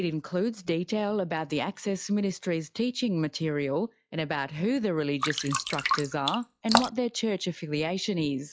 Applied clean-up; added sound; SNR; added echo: classical method log-MMSE.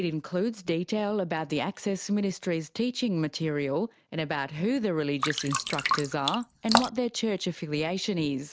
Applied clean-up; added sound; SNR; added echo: none; Drip; 1 dB; none.